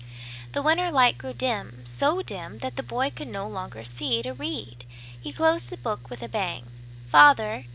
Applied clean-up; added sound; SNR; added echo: none; Mechanical fan; 15 dB; none.